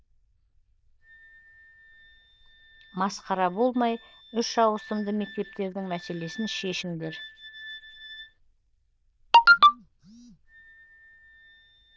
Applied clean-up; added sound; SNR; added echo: neural diffusion model UNIVERSE++.